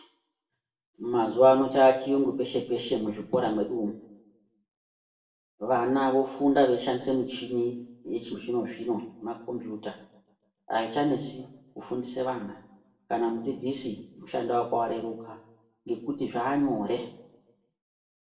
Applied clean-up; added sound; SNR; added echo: none; none; none; reverberation time 0.7 s.